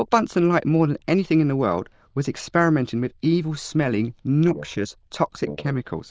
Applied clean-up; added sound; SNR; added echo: neural diffusion model UNIVERSE++.